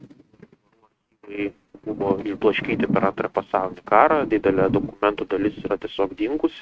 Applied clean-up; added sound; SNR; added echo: neural mask model RNNoise.